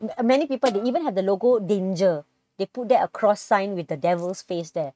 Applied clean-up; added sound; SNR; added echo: neural mask model RNNoise.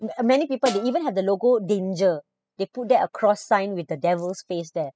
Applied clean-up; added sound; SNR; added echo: classical method spectral subtraction.